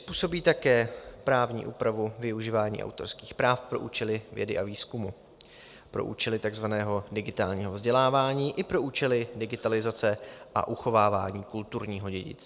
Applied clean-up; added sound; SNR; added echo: none; none; none; none.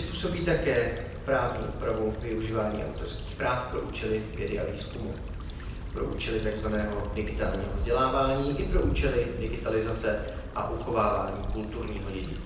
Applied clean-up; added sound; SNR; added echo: none; Stream / Trickle, dribble / Traffic noise, roadway noise; 5 dB; reverberation time 0.9 s.